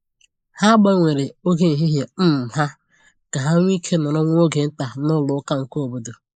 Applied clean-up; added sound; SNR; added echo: neural mask model Resemble Enhance denoiser.